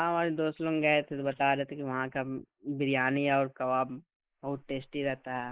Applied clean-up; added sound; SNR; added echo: neural mask model Resemble Enhance denoiser.